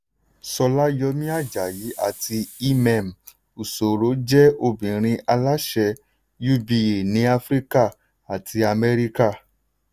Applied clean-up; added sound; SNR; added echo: none; Hiss; 20 dB; none.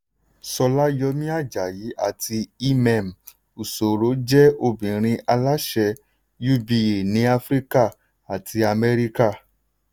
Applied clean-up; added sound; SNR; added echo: none; none; none; none.